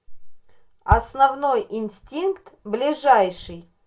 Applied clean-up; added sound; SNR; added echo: none; Bass drum; 9 dB; reverberation time 0.2 s.